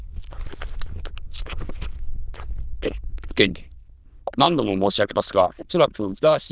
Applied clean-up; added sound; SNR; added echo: neural diffusion model UNIVERSE++.